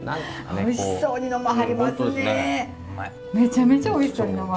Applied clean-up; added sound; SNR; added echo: none; none; none; none.